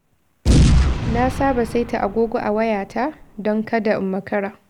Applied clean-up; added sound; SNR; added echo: none; Boom; 0 dB; none.